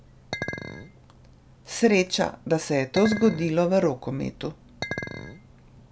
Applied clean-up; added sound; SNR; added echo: none; Chink, clink; 10 dB; none.